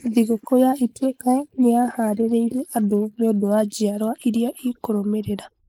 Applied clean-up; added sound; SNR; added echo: neural mask model Resemble Enhance denoiser.